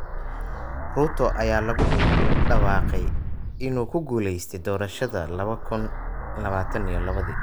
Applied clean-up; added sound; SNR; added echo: none; Explosion; -4 dB; none.